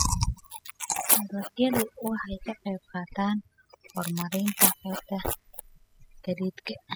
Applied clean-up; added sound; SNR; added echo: classical method spectral subtraction.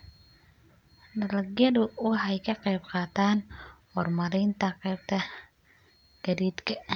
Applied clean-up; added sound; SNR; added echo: none; none; none; none.